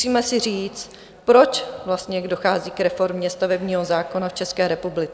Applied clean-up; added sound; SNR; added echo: none; none; none; none.